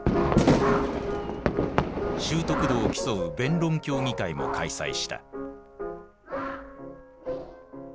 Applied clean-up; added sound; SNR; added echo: none; Fireworks; -4 dB; none.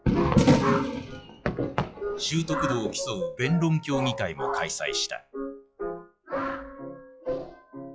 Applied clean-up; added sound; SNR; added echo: classical method log-MMSE.